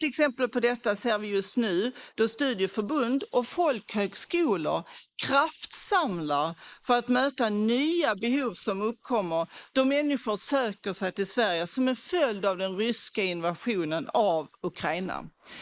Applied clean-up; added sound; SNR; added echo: neural mask model Resemble Enhance denoiser.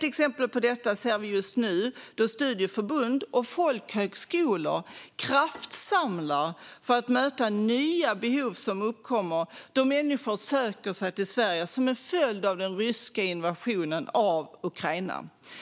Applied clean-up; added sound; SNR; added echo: none; none; none; none.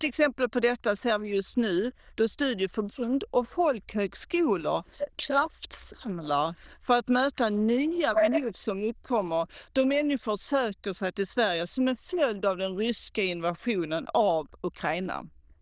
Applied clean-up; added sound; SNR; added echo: neural diffusion model UNIVERSE++.